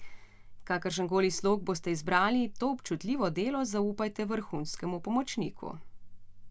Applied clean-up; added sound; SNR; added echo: none; none; none; none.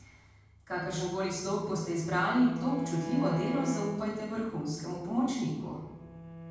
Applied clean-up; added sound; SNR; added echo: none; Bowed string instrument; 9 dB; reverberation time 1.2 s.